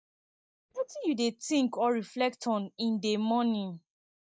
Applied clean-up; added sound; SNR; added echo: neural mask model DeepFilterNet 3.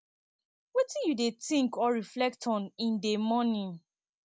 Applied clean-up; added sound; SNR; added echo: none; none; none; none.